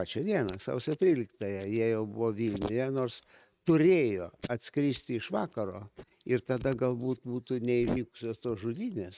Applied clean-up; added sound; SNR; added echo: neural mask model RNNoise.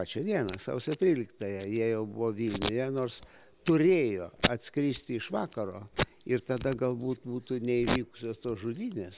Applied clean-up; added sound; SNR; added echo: none; Packing tape, duct tape; 9 dB; none.